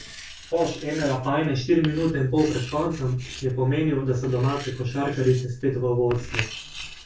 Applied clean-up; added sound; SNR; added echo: none; Writing; 14 dB; reverberation time 0.2 s.